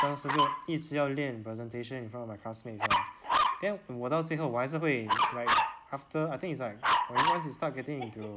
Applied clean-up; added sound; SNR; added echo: none; Dog; -2 dB; none.